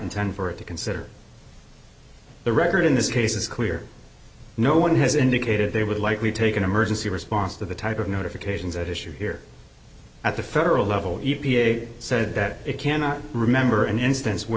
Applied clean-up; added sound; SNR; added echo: none; none; none; none.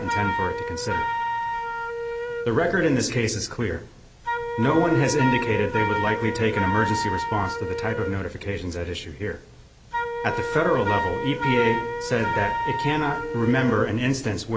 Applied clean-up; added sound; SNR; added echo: none; Wind instrument, woodwind instrument; 4 dB; none.